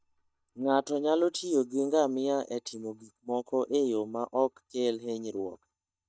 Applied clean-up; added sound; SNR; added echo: neural mask model DeepFilterNet 3.